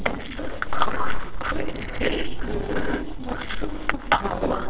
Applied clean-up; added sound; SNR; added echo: neural separator model SepFormer DNS4.